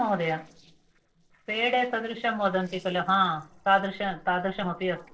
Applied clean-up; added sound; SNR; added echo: neural separator model SepFormer DNS4.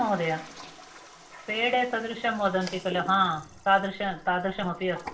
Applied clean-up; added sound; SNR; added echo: none; Toilet flush; 16 dB; reverberation time 0.4 s.